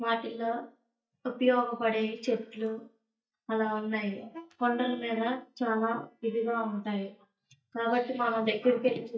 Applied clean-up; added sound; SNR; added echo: neural mask model DeepFilterNet 3.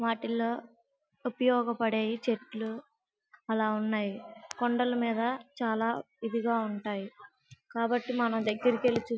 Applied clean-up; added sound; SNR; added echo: none; none; none; none.